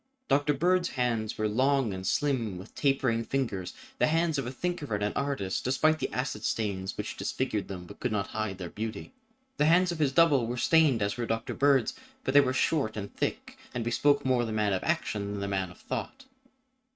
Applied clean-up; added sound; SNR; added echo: neural mask model RNNoise.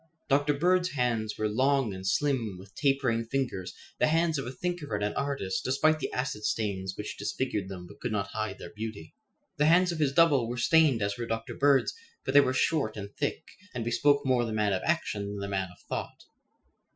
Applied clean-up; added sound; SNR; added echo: classical method Wiener filter.